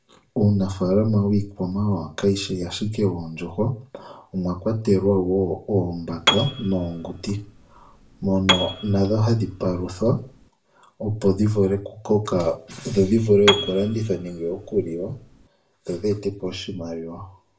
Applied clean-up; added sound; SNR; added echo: none; Piano; 6 dB; reverberation time 0.3 s.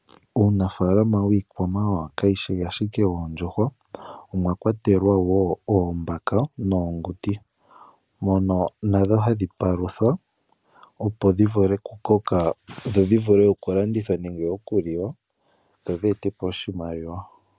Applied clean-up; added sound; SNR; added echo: none; none; none; none.